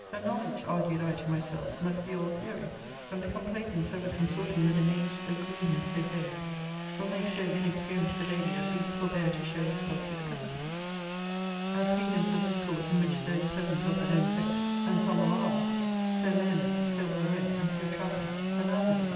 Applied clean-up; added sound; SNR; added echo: none; Sawing / Engine; 1 dB; reverberation time 1.4 s.